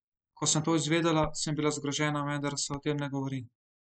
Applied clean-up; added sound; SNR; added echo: neural mask model Resemble Enhance denoiser.